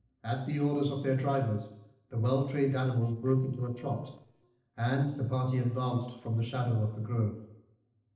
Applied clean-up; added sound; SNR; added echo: neural separator model SepFormer DNS4.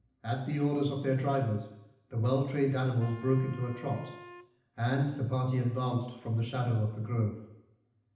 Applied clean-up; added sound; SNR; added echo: none; Wind instrument, woodwind instrument; 20 dB; reverberation time 0.8 s.